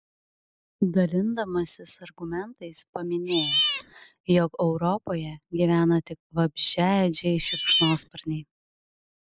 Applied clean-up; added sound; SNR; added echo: neural mask model Resemble Enhance denoiser.